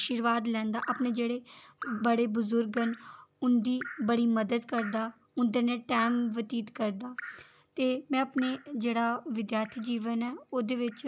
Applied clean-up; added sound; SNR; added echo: none; Drip; 17 dB; none.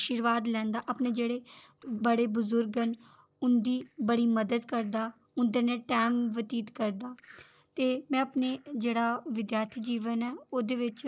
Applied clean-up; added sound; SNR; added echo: neural separator model SepFormer DNS4.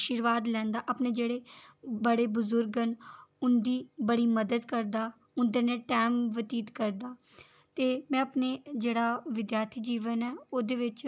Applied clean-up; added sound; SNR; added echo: none; none; none; none.